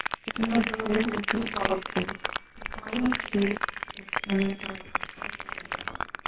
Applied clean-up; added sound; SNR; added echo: neural separator model SepFormer WHAMR!.